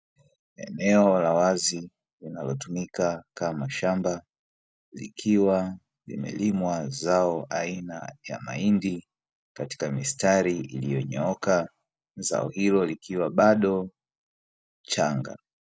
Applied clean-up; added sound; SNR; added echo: none; none; none; none.